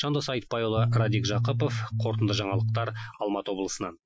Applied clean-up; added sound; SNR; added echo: classical method Wiener filter.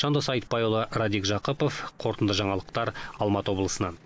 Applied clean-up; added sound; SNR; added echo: none; none; none; none.